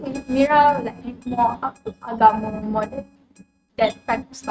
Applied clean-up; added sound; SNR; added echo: neural mask model RNNoise.